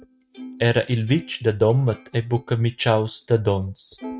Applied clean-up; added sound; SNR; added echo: neural mask model RNNoise.